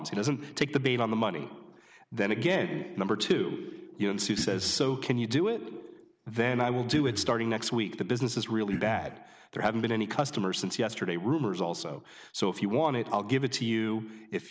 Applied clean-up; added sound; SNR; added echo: none; Cough; 8 dB; none.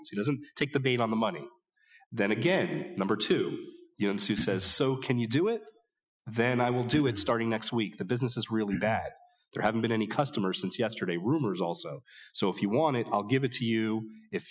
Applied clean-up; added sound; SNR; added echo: classical method Wiener filter.